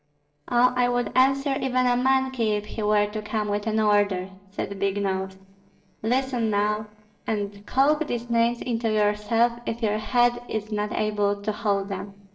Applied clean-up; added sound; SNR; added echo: neural separator model SepFormer DNS4.